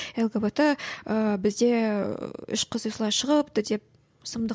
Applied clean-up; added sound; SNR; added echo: none; none; none; none.